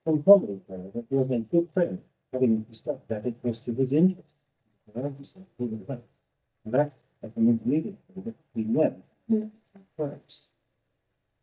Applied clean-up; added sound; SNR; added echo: neural mask model DeepFilterNet 3.